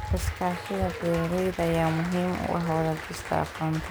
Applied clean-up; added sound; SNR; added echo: none; Applause; 11 dB; none.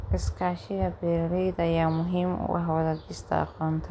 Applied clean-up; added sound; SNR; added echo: none; none; none; none.